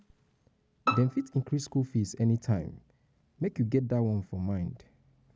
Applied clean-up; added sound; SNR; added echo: none; Bowed string instrument; 4 dB; none.